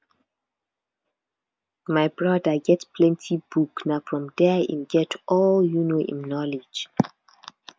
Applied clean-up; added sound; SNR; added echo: none; none; none; none.